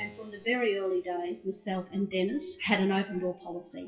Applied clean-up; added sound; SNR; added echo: classical method WPE with log-MMSE.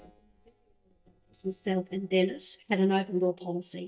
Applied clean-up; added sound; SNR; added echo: neural mask model DeepFilterNet 3.